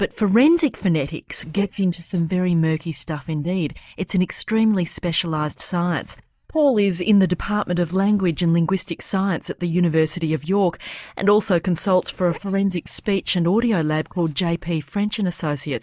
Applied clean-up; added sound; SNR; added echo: neural mask model DeepFilterNet 3.